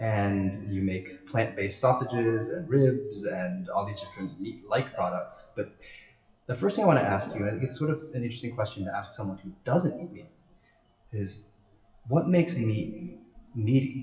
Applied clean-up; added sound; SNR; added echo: classical method WPE with log-MMSE.